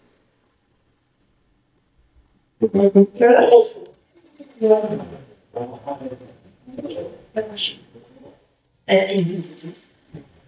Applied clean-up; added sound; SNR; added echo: neural mask model DeepFilterNet 3.